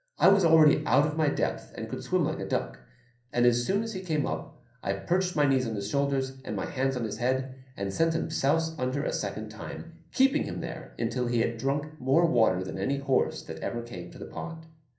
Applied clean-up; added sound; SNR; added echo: none; none; none; reverberation time 0.6 s.